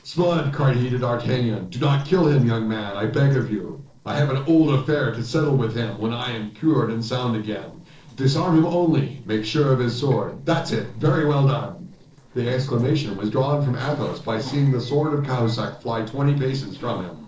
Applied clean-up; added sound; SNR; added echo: neural separator model SepFormer DNS4.